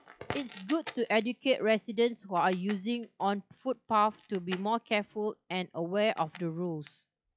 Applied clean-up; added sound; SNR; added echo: classical method log-MMSE.